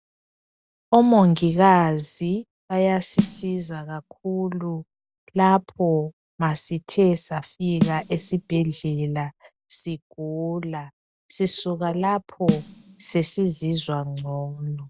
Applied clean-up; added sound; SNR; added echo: none; Snare drum; 9 dB; none.